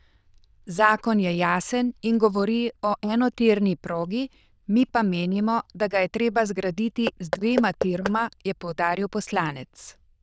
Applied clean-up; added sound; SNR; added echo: neural diffusion model UNIVERSE++.